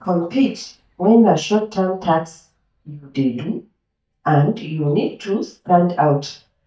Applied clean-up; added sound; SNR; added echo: neural mask model DeepFilterNet 3.